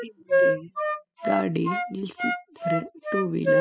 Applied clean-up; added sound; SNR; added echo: classical method spectral subtraction.